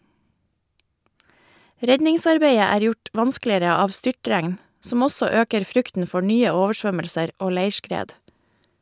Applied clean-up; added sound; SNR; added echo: none; none; none; none.